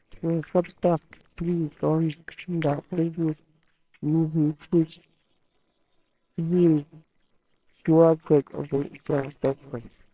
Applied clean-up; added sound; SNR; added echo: neural separator model SepFormer WHAMR!.